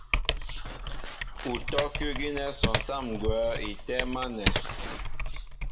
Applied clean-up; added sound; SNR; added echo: none; Typing; -4 dB; reverberation time 0.7 s.